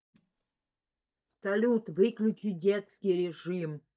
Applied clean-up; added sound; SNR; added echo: neural mask model DeepFilterNet 3.